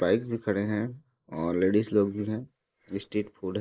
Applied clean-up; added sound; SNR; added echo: neural mask model Resemble Enhance denoiser.